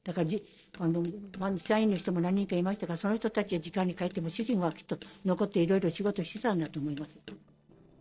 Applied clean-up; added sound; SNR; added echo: neural separator model SepFormer DNS4.